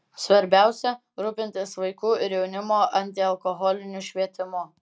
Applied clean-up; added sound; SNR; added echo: none; none; none; none.